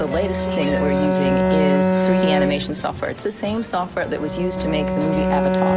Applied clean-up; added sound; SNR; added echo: none; Bowed string instrument; -3 dB; none.